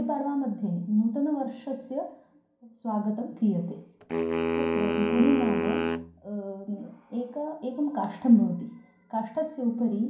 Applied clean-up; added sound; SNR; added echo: none; Wind instrument, woodwind instrument; 2 dB; reverberation time 0.5 s.